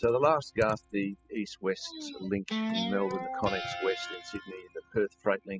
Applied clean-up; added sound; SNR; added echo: classical method spectral subtraction.